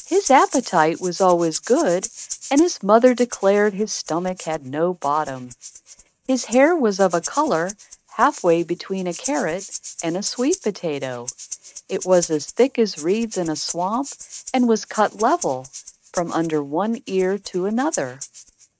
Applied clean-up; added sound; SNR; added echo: neural mask model RNNoise.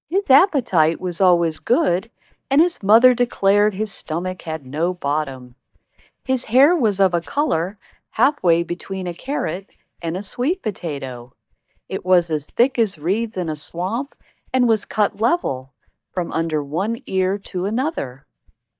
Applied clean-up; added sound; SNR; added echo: neural mask model DeepFilterNet 3.